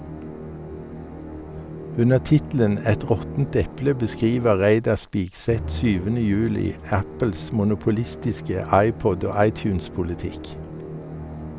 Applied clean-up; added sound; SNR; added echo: none; Musical instrument; 11 dB; none.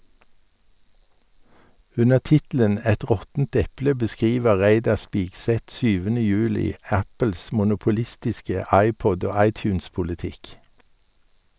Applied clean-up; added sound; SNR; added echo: none; none; none; none.